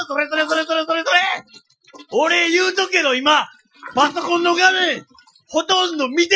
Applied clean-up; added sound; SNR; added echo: classical method Wiener filter.